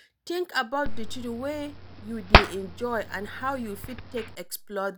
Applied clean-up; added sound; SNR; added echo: none; Hands; -5 dB; none.